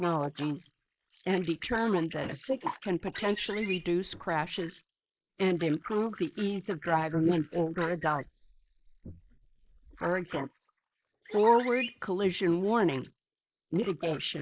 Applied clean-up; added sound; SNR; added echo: neural mask model Resemble Enhance denoiser.